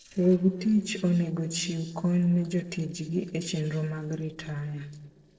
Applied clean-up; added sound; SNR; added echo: neural separator model SepFormer DNS4.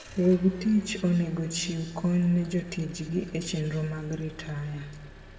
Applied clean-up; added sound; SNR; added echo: none; Engine; 19 dB; reverberation time 1.5 s.